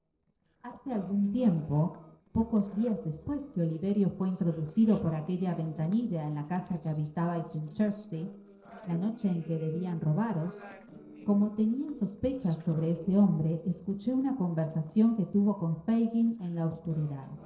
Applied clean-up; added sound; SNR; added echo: neural separator model SepFormer DNS4.